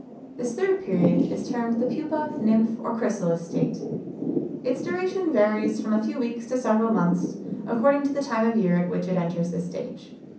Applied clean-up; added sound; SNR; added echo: none; Thunder / Rain; 7 dB; reverberation time 0.6 s.